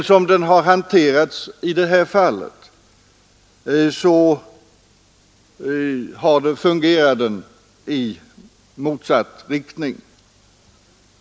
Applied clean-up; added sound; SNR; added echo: none; none; none; none.